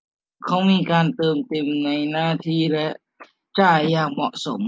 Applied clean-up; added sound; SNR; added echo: none; none; none; none.